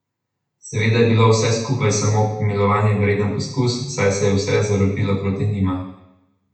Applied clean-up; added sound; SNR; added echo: none; none; none; reverberation time 0.8 s.